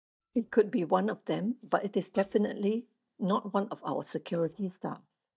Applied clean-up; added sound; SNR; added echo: neural mask model DeepFilterNet 3.